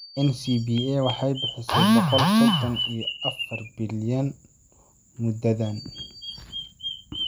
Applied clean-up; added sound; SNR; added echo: none; Bird vocalization, bird call, bird song; 10 dB; none.